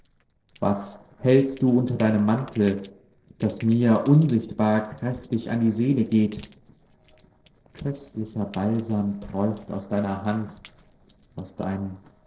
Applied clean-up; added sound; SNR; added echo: neural separator model SepFormer DNS4.